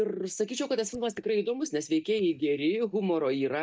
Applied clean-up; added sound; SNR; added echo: neural mask model DeepFilterNet 3.